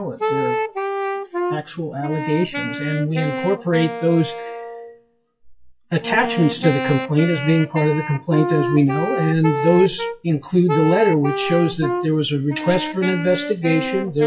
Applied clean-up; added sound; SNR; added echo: classical method WPE with log-MMSE.